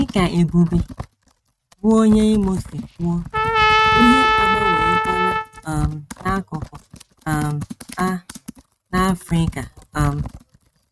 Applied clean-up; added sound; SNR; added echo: neural mask model RNNoise.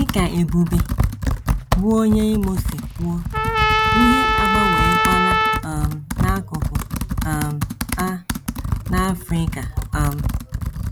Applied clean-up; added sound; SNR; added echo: none; Computer keyboard + Trumpet; -2 dB; none.